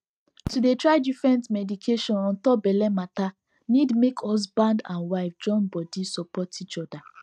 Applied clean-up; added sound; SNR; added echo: neural mask model RNNoise.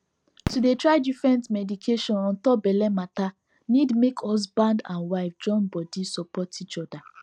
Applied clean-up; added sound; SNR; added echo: none; Fireworks; 13 dB; none.